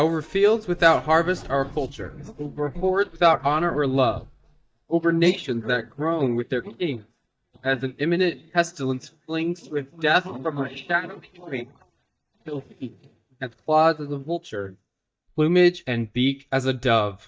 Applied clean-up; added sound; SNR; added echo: neural mask model DeepFilterNet 3.